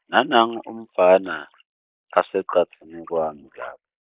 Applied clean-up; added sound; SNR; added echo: neural mask model Resemble Enhance denoiser.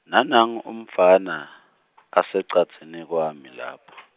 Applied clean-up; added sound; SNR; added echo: none; none; none; none.